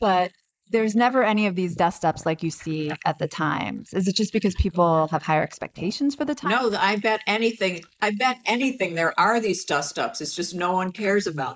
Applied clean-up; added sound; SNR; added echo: neural mask model Resemble Enhance denoiser.